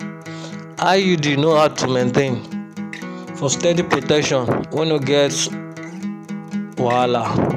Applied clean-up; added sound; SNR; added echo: none; Acoustic guitar; 10 dB; none.